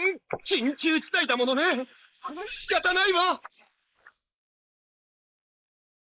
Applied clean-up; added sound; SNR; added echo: neural mask model Resemble Enhance denoiser.